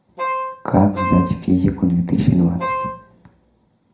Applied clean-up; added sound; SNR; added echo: none; Wind instrument, woodwind instrument; 6 dB; reverberation time 0.4 s.